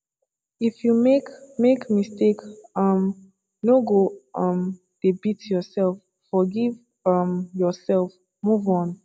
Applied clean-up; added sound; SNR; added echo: none; none; none; none.